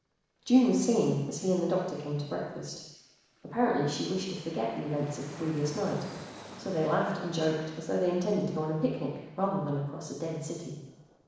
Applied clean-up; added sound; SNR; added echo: neural separator model SepFormer DNS4.